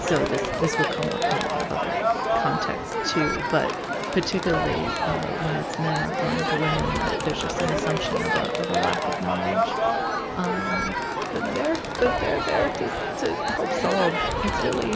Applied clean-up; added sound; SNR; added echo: none; Crowd; -3 dB; none.